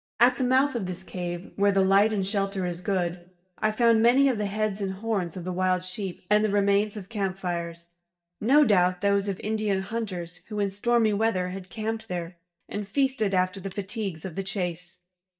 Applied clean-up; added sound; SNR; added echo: neural mask model DeepFilterNet 3.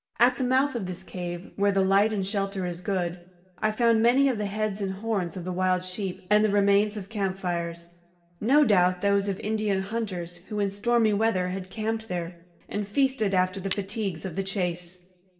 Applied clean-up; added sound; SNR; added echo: none; Cutlery, silverware; 6 dB; reverberation time 1.0 s.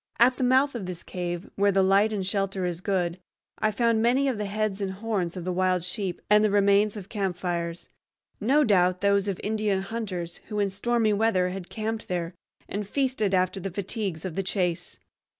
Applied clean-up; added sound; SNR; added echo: none; none; none; none.